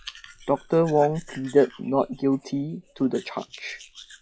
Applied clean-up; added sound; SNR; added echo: classical method log-MMSE.